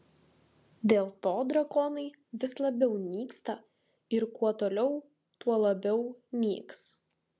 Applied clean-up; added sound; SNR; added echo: none; none; none; none.